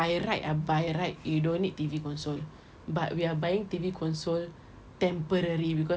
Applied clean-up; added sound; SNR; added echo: none; none; none; none.